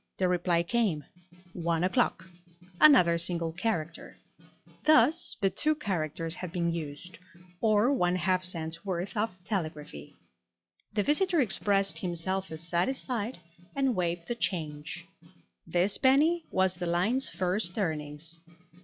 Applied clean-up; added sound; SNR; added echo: classical method log-MMSE.